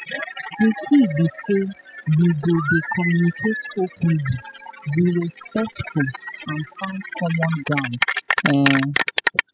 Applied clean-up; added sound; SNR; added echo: classical method spectral subtraction.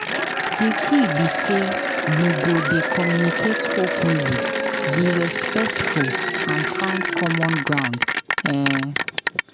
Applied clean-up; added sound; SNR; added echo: none; Applause / Cheering; 0 dB; none.